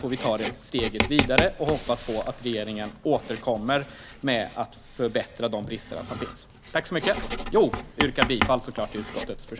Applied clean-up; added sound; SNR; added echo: none; Writing; 5 dB; none.